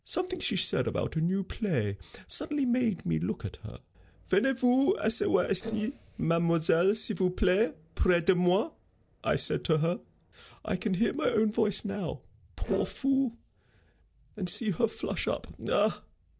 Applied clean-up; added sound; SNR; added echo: neural separator model SepFormer DNS4.